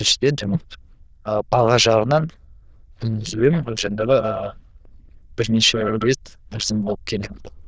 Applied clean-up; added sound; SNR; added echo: neural diffusion model UNIVERSE++.